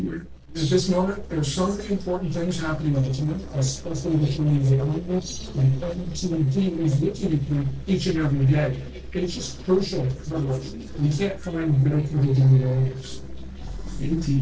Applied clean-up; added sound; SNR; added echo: neural separator model SepFormer DNS4.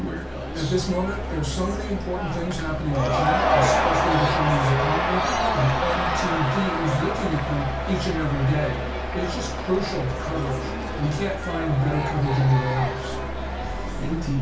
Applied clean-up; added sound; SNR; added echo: none; Crowd / Cheering; 2 dB; reverberation time 0.3 s.